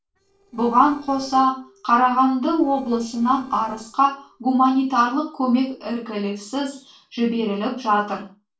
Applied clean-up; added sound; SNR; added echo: neural separator model SepFormer DNS4.